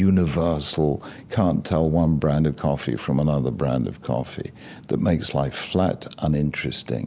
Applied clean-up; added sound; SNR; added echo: none; none; none; none.